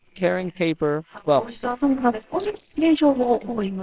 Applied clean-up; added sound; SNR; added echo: neural separator model SepFormer WHAMR!.